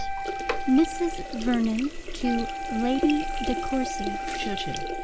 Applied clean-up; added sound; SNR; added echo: none; Sink (filling or washing) + Wind instrument, woodwind instrument; 3 dB; none.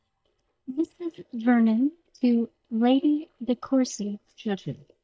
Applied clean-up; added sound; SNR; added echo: neural mask model DeepFilterNet 3.